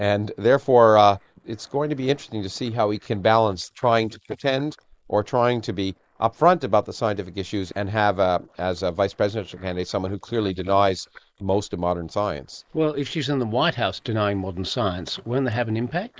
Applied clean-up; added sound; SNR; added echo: neural mask model Resemble Enhance denoiser.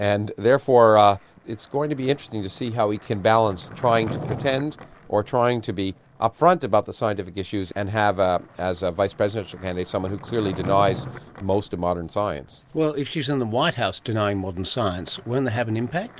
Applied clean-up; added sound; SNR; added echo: none; Skateboard; 17 dB; none.